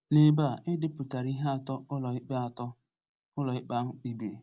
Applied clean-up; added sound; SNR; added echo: none; none; none; none.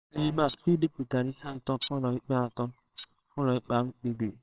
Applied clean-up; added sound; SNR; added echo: neural separator model SepFormer WHAMR!.